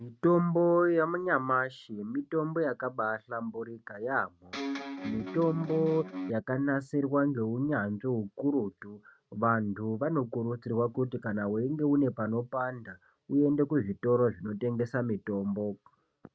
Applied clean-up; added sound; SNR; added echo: neural mask model RNNoise.